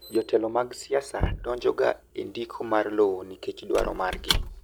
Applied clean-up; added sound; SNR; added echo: none; Squeak / Wood + Knock; 7 dB; none.